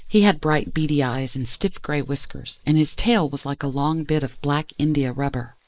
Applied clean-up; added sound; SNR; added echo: neural mask model Resemble Enhance denoiser.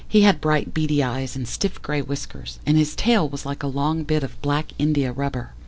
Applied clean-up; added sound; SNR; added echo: none; none; none; none.